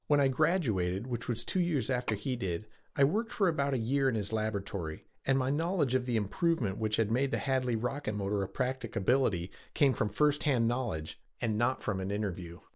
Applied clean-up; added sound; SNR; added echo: neural mask model Resemble Enhance denoiser.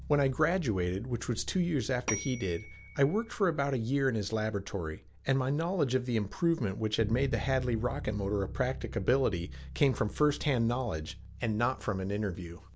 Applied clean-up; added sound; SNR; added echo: none; Bass guitar + Bell / Telephone; 12 dB; none.